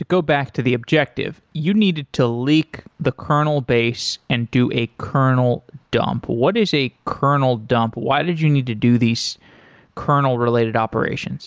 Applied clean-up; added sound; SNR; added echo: none; none; none; none.